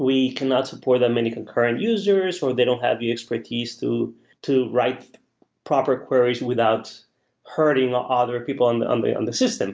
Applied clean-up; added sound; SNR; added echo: none; none; none; none.